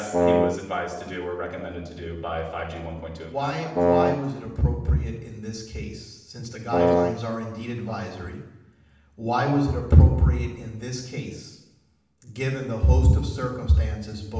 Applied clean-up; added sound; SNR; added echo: none; Wind instrument, woodwind instrument; -2 dB; reverberation time 0.8 s.